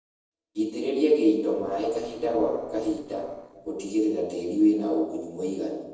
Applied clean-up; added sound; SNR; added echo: neural separator model SepFormer DNS4.